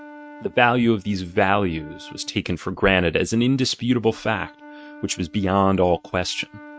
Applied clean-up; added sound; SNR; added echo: neural mask model RNNoise.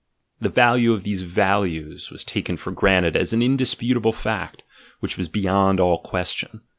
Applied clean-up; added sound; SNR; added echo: none; none; none; none.